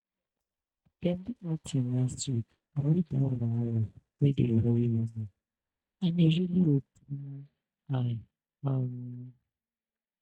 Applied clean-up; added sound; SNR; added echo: neural mask model DeepFilterNet 3.